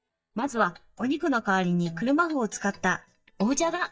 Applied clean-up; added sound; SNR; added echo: neural mask model DeepFilterNet 3.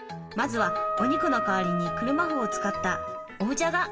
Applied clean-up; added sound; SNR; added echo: none; Wind instrument, woodwind instrument; 2 dB; reverberation time 1.7 s.